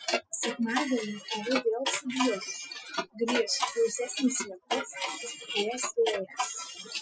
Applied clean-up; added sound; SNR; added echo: classical method Wiener filter.